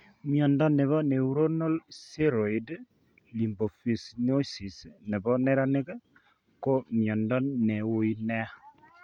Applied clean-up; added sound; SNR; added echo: none; none; none; none.